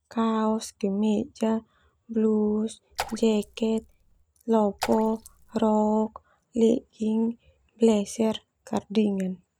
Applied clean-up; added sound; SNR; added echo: none; Raindrop / Splash, splatter; 14 dB; none.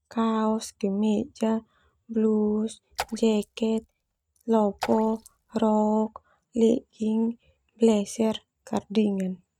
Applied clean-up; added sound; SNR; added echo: neural mask model RNNoise.